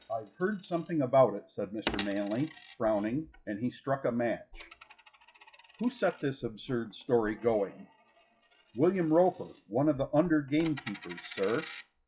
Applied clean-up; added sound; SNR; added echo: classical method WPE with log-MMSE.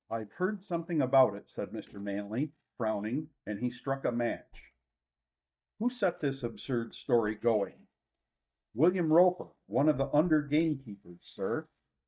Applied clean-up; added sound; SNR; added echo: neural mask model DeepFilterNet 3.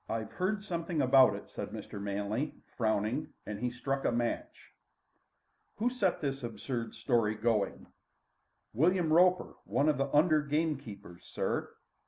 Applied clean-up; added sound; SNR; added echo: none; none; none; none.